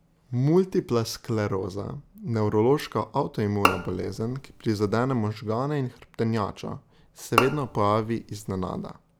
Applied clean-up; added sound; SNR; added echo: none; Bowed string instrument; 4 dB; none.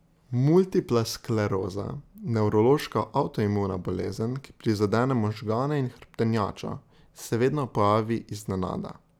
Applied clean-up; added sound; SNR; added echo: none; none; none; none.